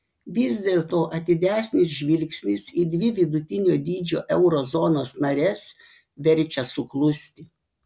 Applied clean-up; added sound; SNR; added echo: none; none; none; none.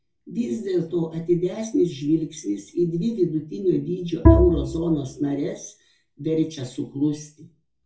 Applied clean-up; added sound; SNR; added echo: none; Bowed string instrument; -3 dB; reverberation time 0.3 s.